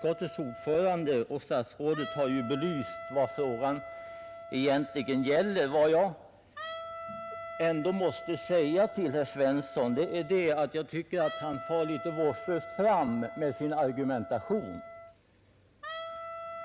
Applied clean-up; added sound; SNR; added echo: none; Wind instrument, woodwind instrument; 13 dB; none.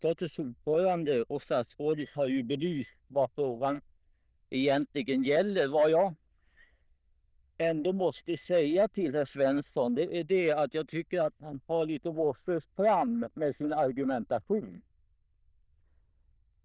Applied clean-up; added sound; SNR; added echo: neural diffusion model UNIVERSE++.